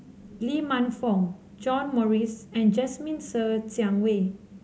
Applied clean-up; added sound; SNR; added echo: none; none; none; none.